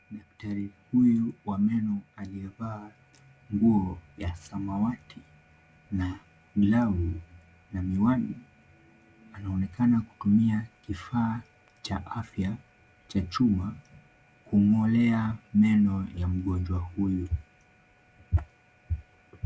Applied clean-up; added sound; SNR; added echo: none; none; none; none.